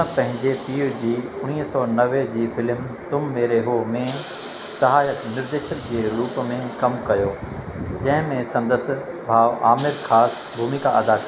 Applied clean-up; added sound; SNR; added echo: none; Hiss; 19 dB; none.